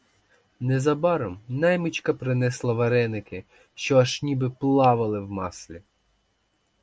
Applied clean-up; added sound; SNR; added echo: none; none; none; none.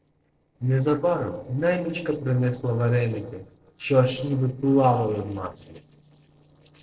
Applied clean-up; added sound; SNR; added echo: neural separator model SepFormer DNS4.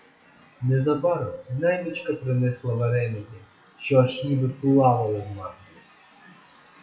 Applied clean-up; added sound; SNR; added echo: classical method WPE with log-MMSE.